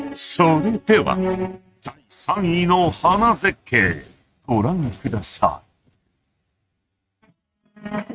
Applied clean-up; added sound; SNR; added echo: neural mask model RNNoise.